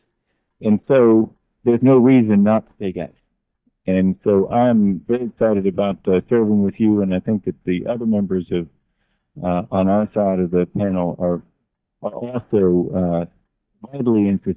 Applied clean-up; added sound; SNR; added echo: neural mask model DeepFilterNet 3.